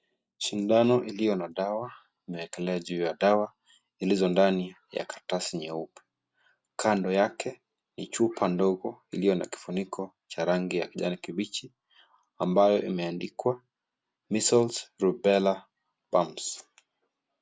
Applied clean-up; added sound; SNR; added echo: none; none; none; none.